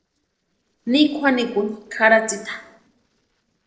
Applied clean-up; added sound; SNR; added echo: neural separator model SepFormer DNS4.